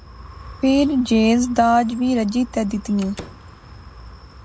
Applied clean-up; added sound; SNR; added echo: none; Wind + Slam; 18 dB; none.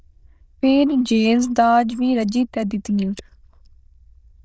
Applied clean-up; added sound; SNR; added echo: neural diffusion model UNIVERSE++.